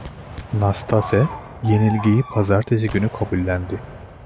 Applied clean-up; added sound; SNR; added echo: none; Gunshot, gunfire + Bird vocalization, bird call, bird song; 13 dB; none.